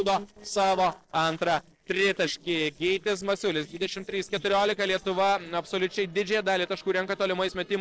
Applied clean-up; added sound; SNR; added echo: neural separator model SepFormer DNS4.